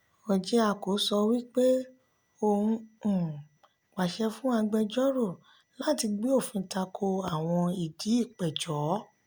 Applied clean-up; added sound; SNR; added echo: none; none; none; none.